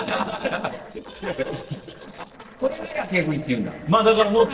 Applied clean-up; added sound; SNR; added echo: neural separator model SepFormer DNS4.